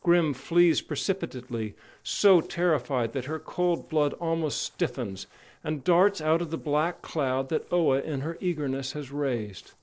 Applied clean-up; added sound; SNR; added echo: neural separator model SepFormer DNS4.